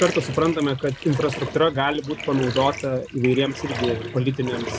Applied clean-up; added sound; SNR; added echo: none; Bathtub (filling or washing); 10 dB; none.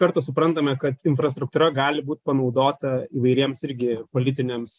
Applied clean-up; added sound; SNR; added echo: none; none; none; none.